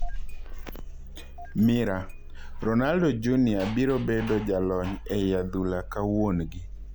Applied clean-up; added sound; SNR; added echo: none; Engine starting; 8 dB; none.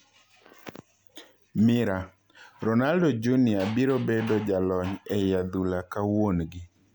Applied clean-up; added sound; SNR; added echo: none; none; none; none.